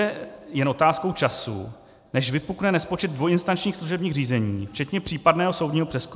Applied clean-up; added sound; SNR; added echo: none; none; none; none.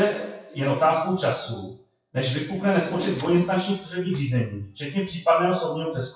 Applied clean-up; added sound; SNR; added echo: classical method WPE with log-MMSE.